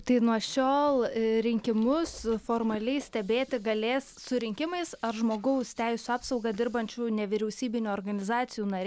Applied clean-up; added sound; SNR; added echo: none; none; none; none.